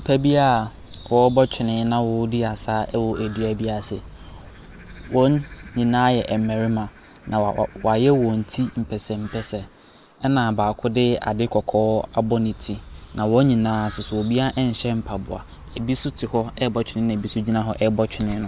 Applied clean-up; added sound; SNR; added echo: none; none; none; none.